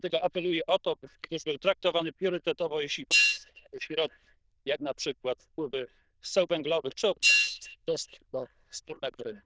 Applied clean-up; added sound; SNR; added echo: neural diffusion model UNIVERSE++.